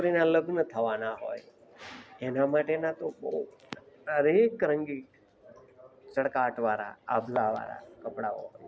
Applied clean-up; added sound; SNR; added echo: none; none; none; none.